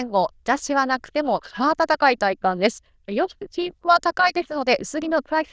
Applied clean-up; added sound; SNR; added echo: neural diffusion model UNIVERSE++.